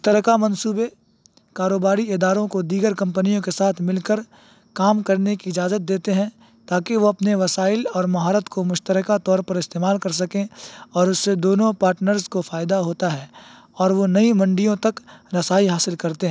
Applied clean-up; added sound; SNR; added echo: none; none; none; none.